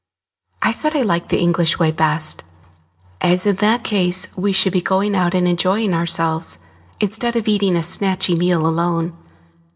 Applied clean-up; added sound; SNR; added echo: none; none; none; reverberation time 0.2 s.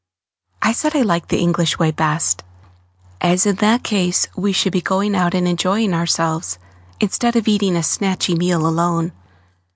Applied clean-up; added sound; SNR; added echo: none; none; none; none.